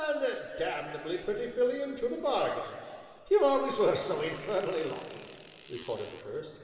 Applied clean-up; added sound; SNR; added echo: none; Fart; 18 dB; reverberation time 2.3 s.